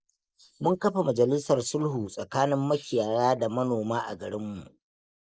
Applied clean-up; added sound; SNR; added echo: neural mask model Resemble Enhance denoiser.